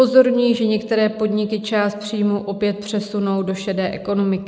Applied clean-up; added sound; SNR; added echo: neural mask model Resemble Enhance denoiser.